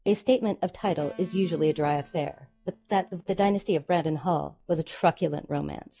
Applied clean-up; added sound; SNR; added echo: classical method log-MMSE.